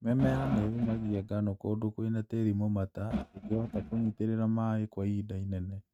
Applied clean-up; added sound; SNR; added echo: neural mask model RNNoise.